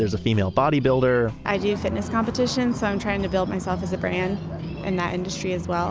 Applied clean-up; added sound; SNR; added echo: none; none; none; none.